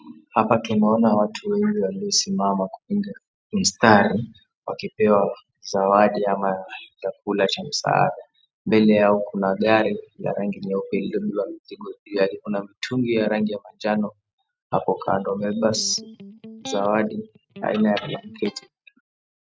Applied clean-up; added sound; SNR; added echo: neural mask model RNNoise.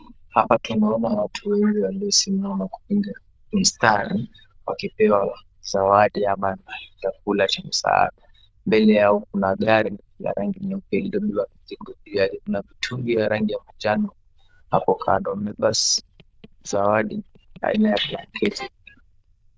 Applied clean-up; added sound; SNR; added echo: neural diffusion model UNIVERSE++.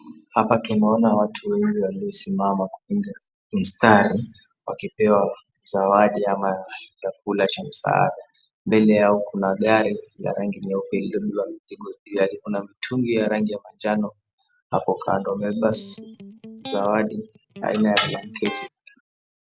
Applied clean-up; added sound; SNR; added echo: none; Electric guitar; 16 dB; none.